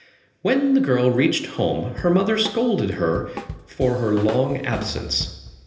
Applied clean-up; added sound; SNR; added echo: none; Drum / Drum kit; 12 dB; reverberation time 0.8 s.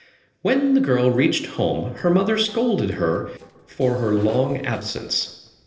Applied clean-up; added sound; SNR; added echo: neural separator model SepFormer DNS4.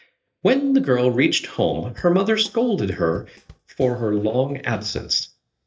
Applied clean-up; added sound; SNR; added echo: neural mask model DeepFilterNet 3.